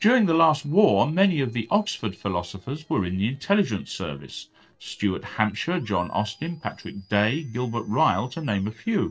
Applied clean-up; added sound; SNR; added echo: neural separator model SepFormer DNS4.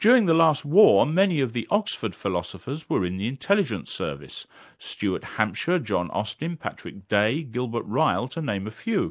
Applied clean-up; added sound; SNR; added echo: none; none; none; none.